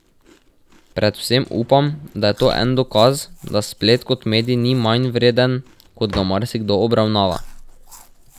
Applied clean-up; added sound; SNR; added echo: none; Chewing, mastication + Drawer open or close; 20 dB; none.